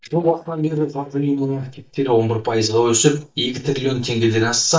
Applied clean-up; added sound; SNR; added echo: neural mask model DeepFilterNet 3.